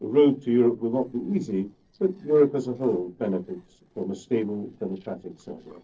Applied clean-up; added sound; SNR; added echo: neural separator model SepFormer DNS4.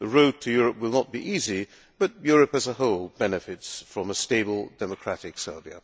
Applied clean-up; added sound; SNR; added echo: none; none; none; none.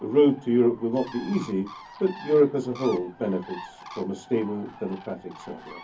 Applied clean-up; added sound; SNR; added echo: none; Bird; 18 dB; reverberation time 0.3 s.